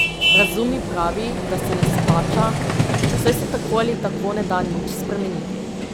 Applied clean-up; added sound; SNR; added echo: none; Vehicle + Vehicle horn, car horn, honking; -4 dB; none.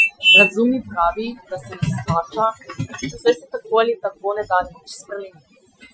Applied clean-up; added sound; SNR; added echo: classical method Wiener filter.